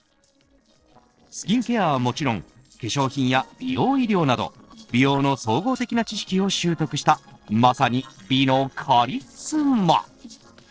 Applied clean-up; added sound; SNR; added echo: neural separator model SepFormer DNS4.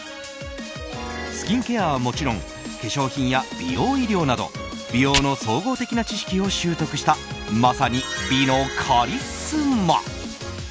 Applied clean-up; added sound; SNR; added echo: none; Fire; 16 dB; none.